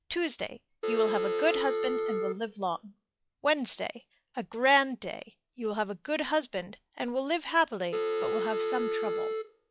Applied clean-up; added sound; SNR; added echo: classical method log-MMSE.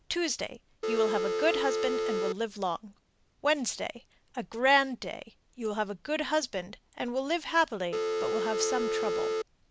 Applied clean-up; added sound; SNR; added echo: none; Telephone; -2 dB; none.